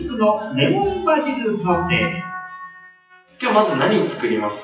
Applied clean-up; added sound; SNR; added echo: classical method WPE with log-MMSE.